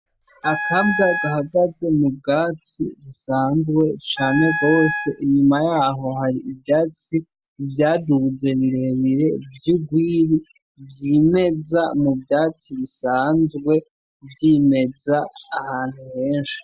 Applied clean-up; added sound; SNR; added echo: none; Wind instrument, woodwind instrument; 7 dB; none.